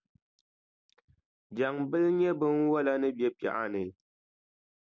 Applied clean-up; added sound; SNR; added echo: none; none; none; none.